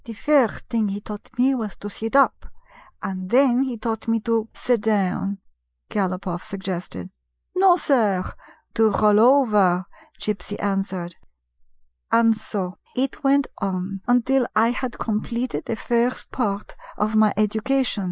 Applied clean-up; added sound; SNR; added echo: neural mask model Resemble Enhance denoiser.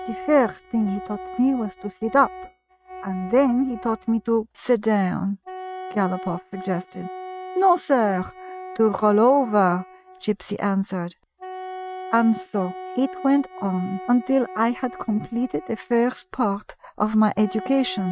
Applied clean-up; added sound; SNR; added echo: neural mask model RNNoise.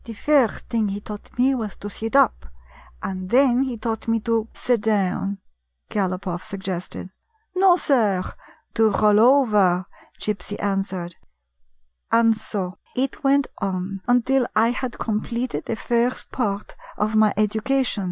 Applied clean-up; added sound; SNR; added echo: none; none; none; none.